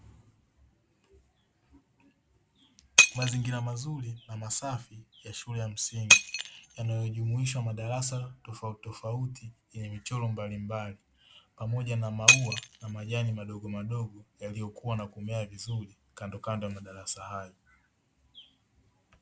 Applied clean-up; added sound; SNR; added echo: none; Shatter; -5 dB; none.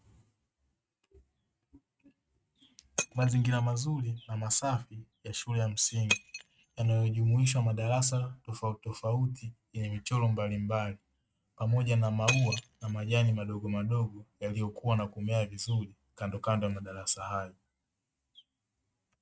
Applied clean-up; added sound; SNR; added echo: neural mask model RNNoise.